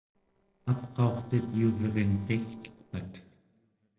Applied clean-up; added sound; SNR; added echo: neural separator model SepFormer DNS4.